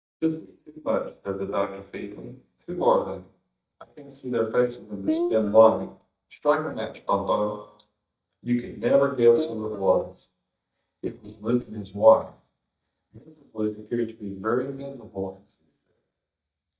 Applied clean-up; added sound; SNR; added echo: neural mask model DeepFilterNet 3.